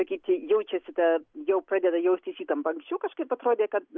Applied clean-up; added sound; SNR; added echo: none; none; none; none.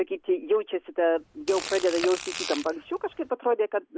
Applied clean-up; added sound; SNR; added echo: none; Fart; 10 dB; none.